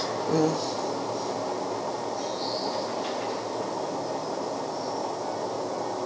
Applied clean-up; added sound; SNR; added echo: none; Piano; 10 dB; none.